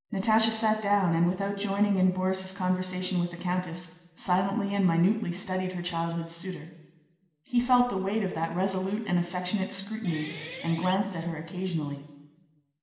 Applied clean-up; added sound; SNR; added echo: none; Guitar; 15 dB; reverberation time 1.1 s.